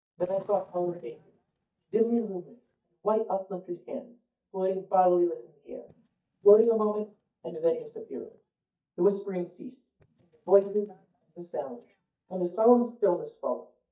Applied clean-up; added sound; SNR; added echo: neural mask model DeepFilterNet 3.